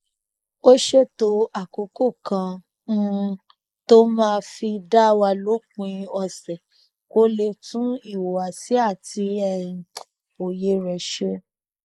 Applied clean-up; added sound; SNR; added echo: neural mask model Resemble Enhance denoiser.